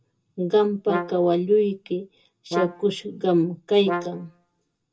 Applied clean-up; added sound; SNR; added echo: none; Brass instrument; 9 dB; reverberation time 0.2 s.